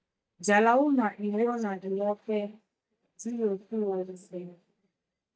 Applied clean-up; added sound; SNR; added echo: neural mask model DeepFilterNet 3.